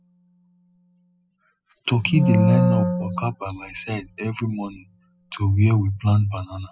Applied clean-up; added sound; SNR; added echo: classical method spectral subtraction.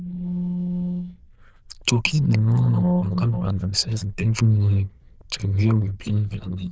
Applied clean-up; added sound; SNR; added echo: neural diffusion model UNIVERSE++.